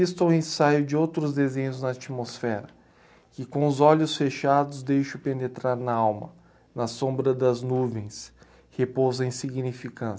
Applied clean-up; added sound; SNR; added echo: none; none; none; none.